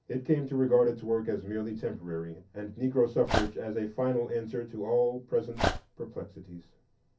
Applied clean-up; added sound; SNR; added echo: none; Dog; 3 dB; reverberation time 0.3 s.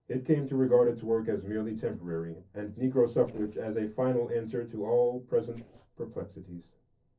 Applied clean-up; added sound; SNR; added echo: neural separator model SepFormer DNS4.